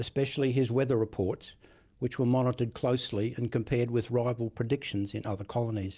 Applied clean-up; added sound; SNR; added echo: none; none; none; none.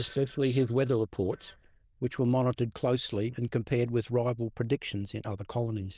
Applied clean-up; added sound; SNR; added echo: neural diffusion model UNIVERSE++.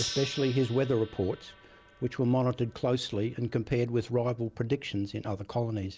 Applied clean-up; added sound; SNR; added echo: none; Gong; 16 dB; none.